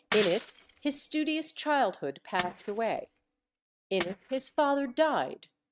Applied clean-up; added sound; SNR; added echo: neural mask model RNNoise.